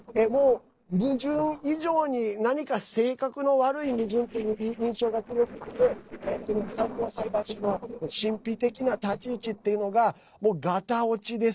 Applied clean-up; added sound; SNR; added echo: neural separator model SepFormer DNS4.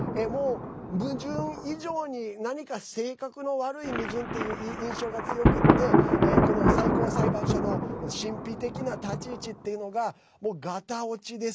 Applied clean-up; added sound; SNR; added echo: none; Thunder; -5 dB; none.